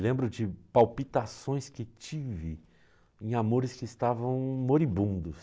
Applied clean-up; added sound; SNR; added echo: none; none; none; none.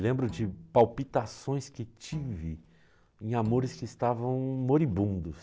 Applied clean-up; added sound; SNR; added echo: none; Bowed string instrument; 19 dB; none.